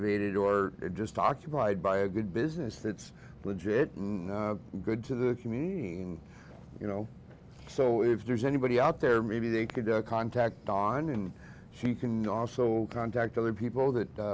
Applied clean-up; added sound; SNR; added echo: none; none; none; none.